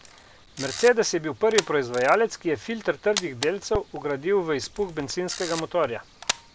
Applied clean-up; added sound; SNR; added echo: none; Camera; 12 dB; none.